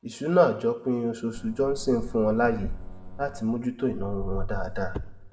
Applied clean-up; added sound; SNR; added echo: none; Boat, Water vehicle; 6 dB; reverberation time 0.8 s.